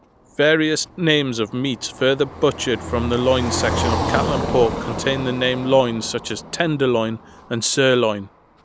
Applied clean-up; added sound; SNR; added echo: none; Car passing by; 8 dB; none.